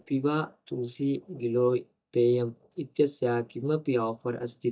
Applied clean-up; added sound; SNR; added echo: neural mask model DeepFilterNet 3.